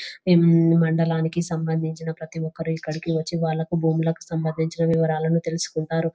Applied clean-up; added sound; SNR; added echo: none; none; none; none.